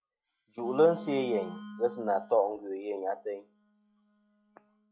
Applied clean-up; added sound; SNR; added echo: classical method log-MMSE.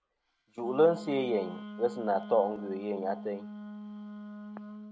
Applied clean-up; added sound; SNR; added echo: none; Wind instrument, woodwind instrument; 11 dB; none.